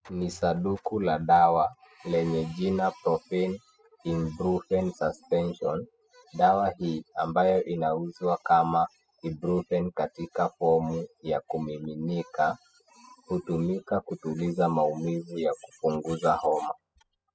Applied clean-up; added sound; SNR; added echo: classical method spectral subtraction.